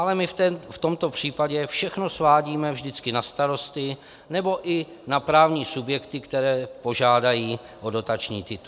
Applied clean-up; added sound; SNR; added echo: none; none; none; none.